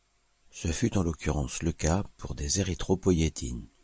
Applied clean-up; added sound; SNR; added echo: none; none; none; none.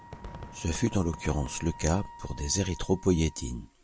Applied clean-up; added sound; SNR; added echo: none; Fireworks + Wind instrument, woodwind instrument; 16 dB; none.